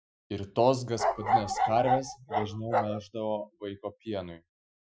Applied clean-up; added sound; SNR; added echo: classical method Wiener filter.